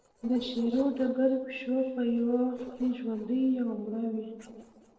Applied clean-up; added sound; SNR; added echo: neural separator model SepFormer DNS4.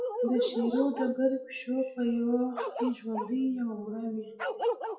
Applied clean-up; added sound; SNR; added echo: classical method WPE with log-MMSE.